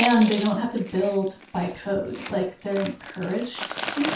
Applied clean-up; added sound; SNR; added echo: none; Chewing, mastication; 10 dB; reverberation time 0.3 s.